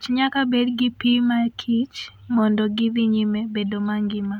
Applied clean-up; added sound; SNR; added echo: none; none; none; none.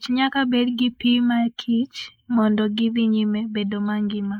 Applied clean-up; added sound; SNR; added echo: neural mask model Resemble Enhance denoiser.